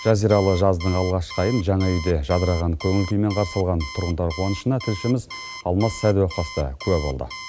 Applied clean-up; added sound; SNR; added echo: none; Alarm; 15 dB; none.